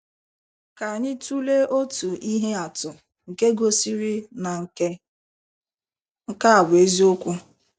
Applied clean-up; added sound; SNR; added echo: none; none; none; none.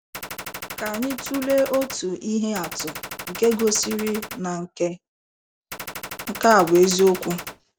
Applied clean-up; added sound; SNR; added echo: none; Gunshot, gunfire; 11 dB; none.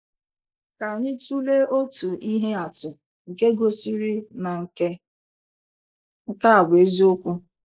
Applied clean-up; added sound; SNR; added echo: neural mask model Resemble Enhance denoiser.